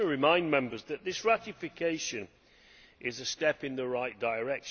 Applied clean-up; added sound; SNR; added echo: none; none; none; none.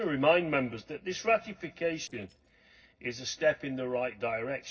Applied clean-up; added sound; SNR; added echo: neural separator model SepFormer DNS4.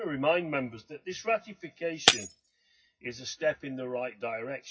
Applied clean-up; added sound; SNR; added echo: classical method WPE with log-MMSE.